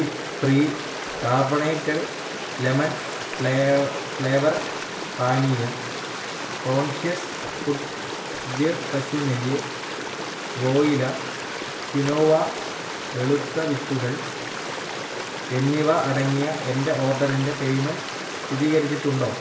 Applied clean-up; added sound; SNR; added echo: none; Stream; 6 dB; reverberation time 0.8 s.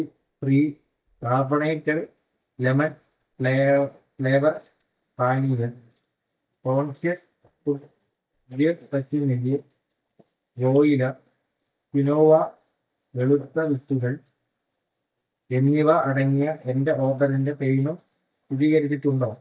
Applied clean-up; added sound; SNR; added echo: neural mask model DeepFilterNet 3.